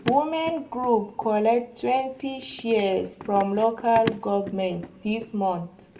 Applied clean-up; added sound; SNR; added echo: none; Run; 14 dB; reverberation time 0.5 s.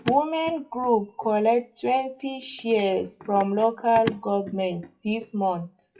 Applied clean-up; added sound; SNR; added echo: classical method WPE with log-MMSE.